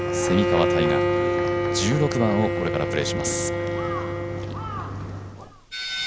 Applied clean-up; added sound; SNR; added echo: none; Bowed string instrument; -1 dB; none.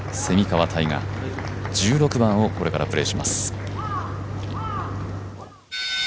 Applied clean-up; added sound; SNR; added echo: none; none; none; none.